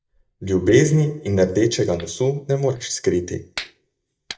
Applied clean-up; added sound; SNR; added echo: neural mask model DeepFilterNet 3.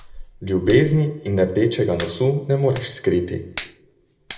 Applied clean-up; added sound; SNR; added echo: none; Hands; 17 dB; reverberation time 0.7 s.